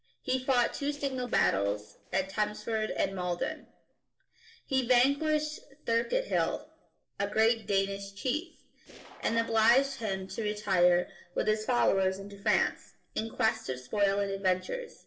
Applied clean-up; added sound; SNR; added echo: neural separator model SepFormer DNS4.